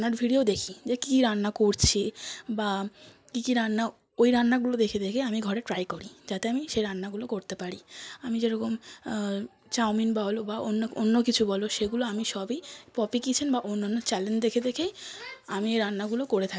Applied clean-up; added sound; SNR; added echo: none; none; none; none.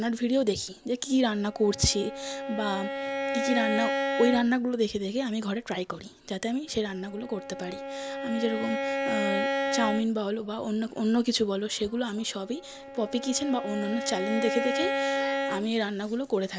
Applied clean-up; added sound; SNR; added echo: none; Bowed string instrument; 5 dB; none.